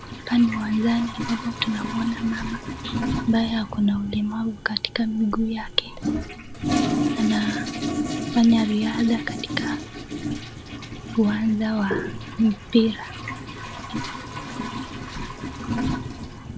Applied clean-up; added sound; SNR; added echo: none; Toilet flush; 5 dB; none.